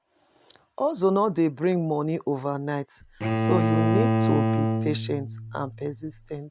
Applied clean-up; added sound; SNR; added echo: none; Bowed string instrument; -2 dB; none.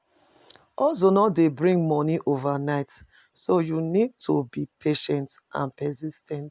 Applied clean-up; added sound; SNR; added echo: none; none; none; none.